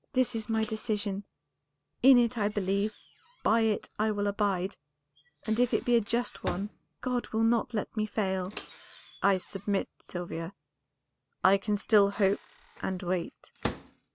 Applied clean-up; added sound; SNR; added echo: none; Microwave oven; 17 dB; none.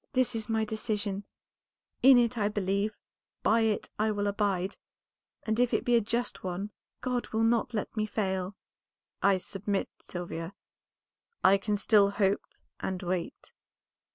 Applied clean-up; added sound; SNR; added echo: none; none; none; none.